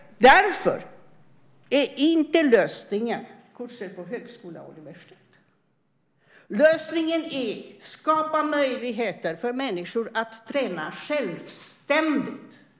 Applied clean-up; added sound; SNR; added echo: none; none; none; none.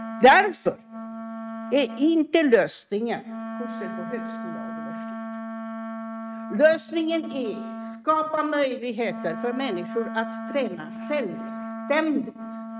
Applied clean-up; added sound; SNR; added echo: neural mask model RNNoise.